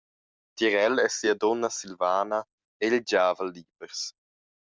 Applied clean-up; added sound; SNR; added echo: none; none; none; none.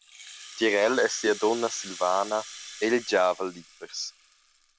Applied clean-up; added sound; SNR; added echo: none; Rattle (instrument); 16 dB; none.